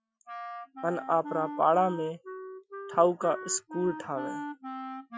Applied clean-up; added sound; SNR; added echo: classical method Wiener filter.